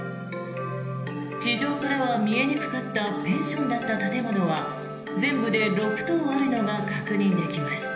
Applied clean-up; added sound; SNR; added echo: none; none; none; reverberation time 0.8 s.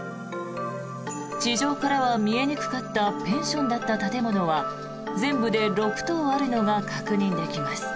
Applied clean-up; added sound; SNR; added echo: none; none; none; none.